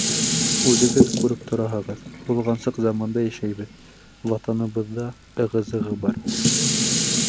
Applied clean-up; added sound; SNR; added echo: none; Dishes, pots, and pans; -1 dB; none.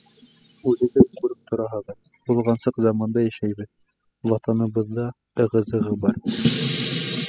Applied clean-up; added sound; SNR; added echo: classical method spectral subtraction.